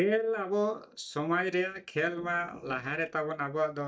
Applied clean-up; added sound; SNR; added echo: neural mask model DeepFilterNet 3.